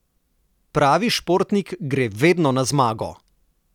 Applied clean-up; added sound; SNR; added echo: none; none; none; none.